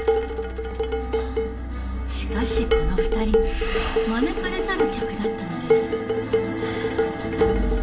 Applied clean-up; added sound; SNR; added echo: none; Dishes, pots, and pans; -1 dB; reverberation time 0.4 s.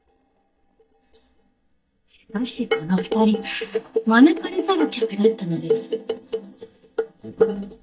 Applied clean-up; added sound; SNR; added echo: neural mask model DeepFilterNet 3.